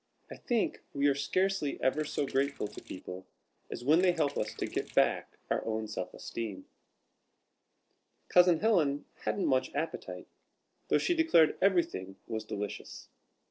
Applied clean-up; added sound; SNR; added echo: neural separator model SepFormer DNS4.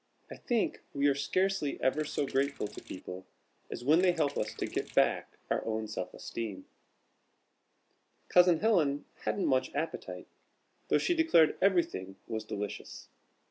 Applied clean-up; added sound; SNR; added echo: none; Sink (filling or washing); 20 dB; none.